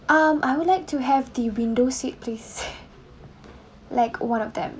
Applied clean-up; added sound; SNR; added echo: none; none; none; none.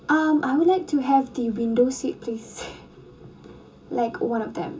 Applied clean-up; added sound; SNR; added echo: none; none; none; reverberation time 0.2 s.